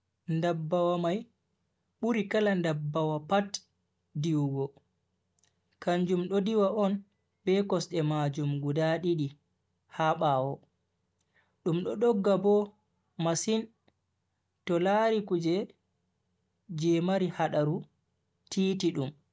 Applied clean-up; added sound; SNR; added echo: none; none; none; none.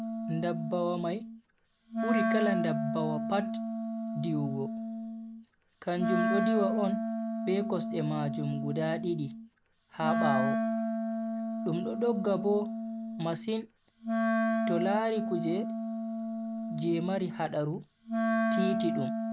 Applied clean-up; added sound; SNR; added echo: none; Wind instrument, woodwind instrument; -1 dB; none.